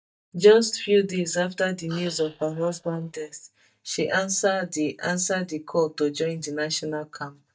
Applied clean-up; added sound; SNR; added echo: neural mask model DeepFilterNet 3.